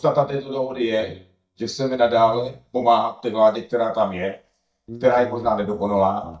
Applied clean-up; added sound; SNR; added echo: neural mask model DeepFilterNet 3.